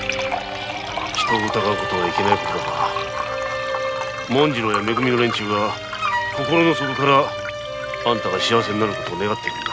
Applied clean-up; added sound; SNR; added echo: none; Wind instrument, woodwind instrument + Liquid; 4 dB; none.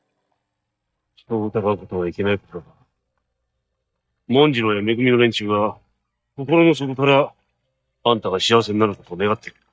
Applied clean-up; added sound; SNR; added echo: neural mask model DeepFilterNet 3.